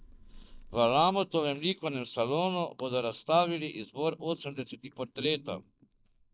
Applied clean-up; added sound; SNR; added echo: neural mask model DeepFilterNet 3.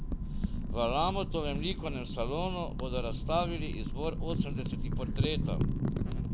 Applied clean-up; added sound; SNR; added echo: none; Wind / Fire; -3 dB; none.